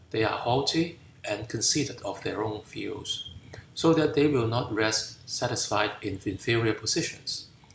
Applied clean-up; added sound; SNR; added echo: none; none; none; none.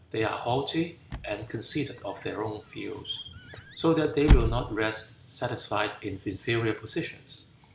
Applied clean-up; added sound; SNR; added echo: none; Squeak / Slam / Wood; -1 dB; none.